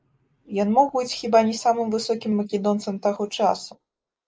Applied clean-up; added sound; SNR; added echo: neural mask model Resemble Enhance denoiser.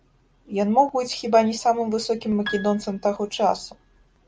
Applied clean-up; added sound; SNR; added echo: none; Piano; 15 dB; none.